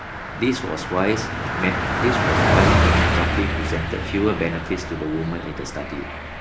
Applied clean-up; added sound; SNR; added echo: none; Car passing by; -3 dB; none.